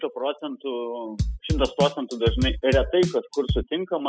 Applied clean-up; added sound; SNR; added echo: classical method spectral subtraction.